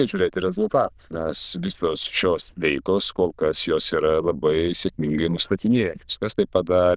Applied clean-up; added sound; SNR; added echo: neural diffusion model UNIVERSE++.